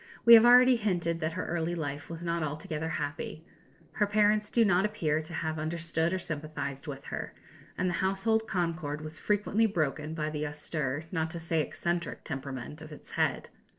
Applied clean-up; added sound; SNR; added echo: neural separator model SepFormer DNS4.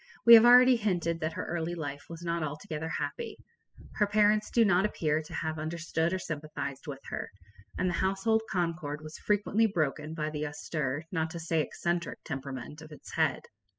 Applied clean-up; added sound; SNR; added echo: classical method spectral subtraction.